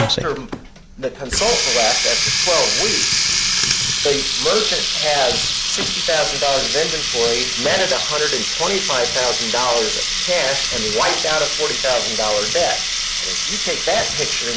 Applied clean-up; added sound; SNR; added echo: none; Water tap, faucet; -1 dB; none.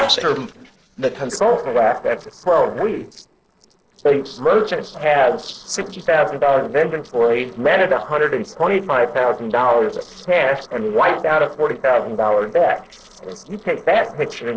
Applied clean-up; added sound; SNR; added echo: neural separator model SepFormer DNS4.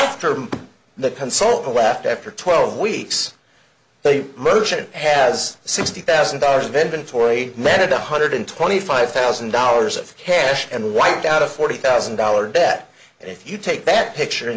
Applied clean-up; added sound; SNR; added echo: none; none; none; none.